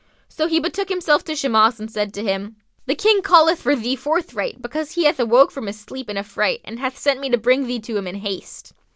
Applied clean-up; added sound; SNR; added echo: none; none; none; none.